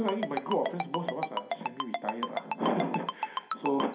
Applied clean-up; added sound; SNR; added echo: none; Ringtone; 3 dB; reverberation time 0.5 s.